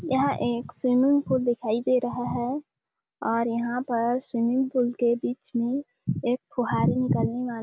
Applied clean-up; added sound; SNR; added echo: none; none; none; none.